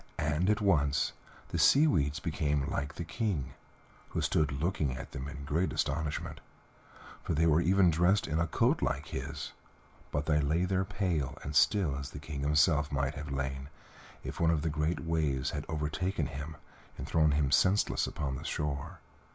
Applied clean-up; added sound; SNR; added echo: none; none; none; none.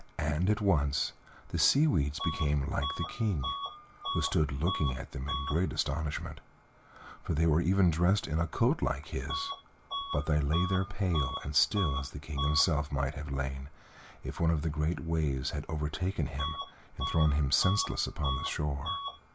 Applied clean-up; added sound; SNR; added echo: none; Bus / Alarm; 11 dB; none.